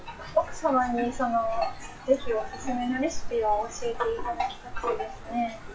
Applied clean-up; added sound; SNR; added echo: classical method WPE with log-MMSE.